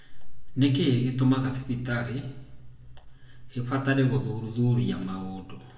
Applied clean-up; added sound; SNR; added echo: none; none; none; reverberation time 0.6 s.